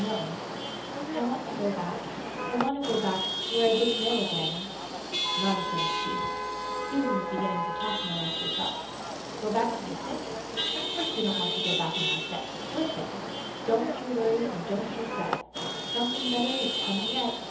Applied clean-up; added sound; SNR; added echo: none; Chatter / Traffic noise, roadway noise / Vehicle horn, car horn, honking / Engine; 0 dB; reverberation time 0.8 s.